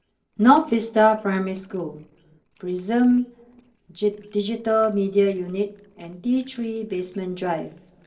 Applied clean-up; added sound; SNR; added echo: neural separator model SepFormer DNS4.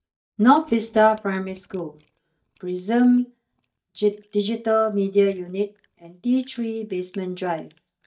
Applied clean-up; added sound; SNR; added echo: neural mask model DeepFilterNet 3.